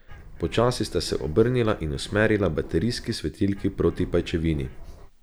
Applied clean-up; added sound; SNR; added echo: none; Bird; 15 dB; none.